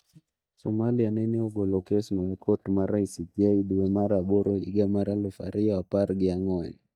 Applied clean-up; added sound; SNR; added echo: neural mask model DeepFilterNet 3.